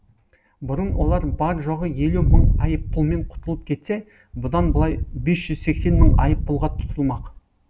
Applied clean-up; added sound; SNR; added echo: none; Wind; -3 dB; none.